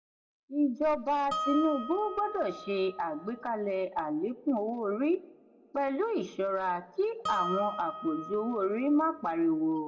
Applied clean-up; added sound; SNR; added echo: none; Harp; 8 dB; reverberation time 1.3 s.